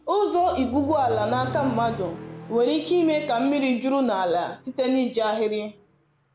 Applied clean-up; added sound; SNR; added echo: none; Accelerating, revving, vroom; 15 dB; none.